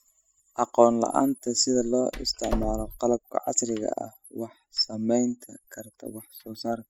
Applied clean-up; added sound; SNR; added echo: classical method spectral subtraction.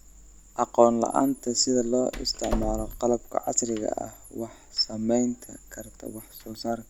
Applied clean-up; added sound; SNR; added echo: none; Door; 13 dB; none.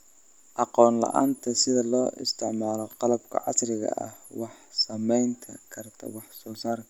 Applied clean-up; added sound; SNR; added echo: none; none; none; none.